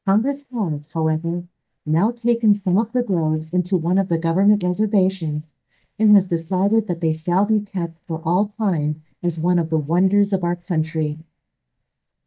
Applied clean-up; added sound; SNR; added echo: neural mask model DeepFilterNet 3.